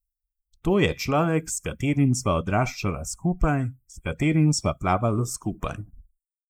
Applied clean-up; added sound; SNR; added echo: neural mask model Resemble Enhance denoiser.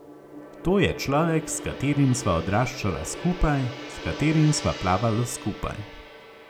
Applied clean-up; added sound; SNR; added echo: none; Gong; 13 dB; none.